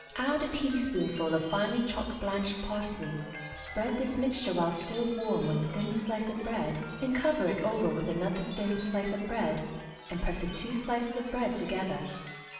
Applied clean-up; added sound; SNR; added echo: none; Chime; 12 dB; reverberation time 1.1 s.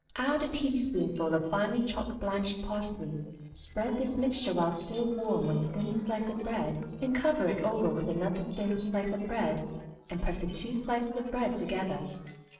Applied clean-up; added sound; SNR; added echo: neural separator model SepFormer DNS4.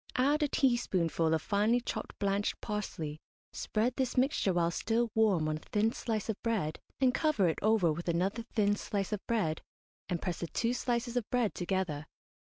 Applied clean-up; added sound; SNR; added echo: none; none; none; none.